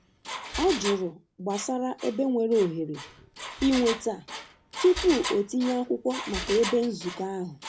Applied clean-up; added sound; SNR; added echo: none; Engine; 10 dB; none.